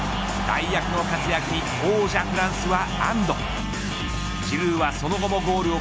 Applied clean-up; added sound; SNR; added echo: none; none; none; none.